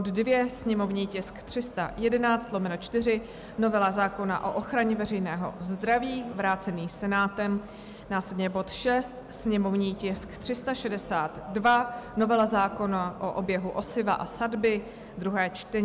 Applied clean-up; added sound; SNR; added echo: none; none; none; none.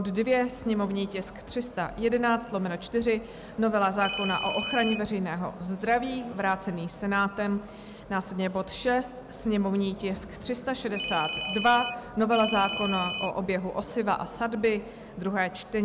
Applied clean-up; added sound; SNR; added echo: none; Ringtone; 5 dB; none.